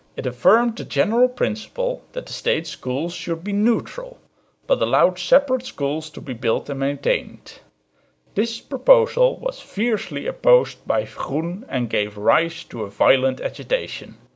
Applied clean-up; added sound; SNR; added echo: none; none; none; none.